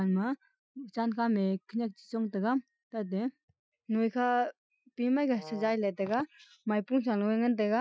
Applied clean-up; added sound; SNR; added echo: classical method Wiener filter.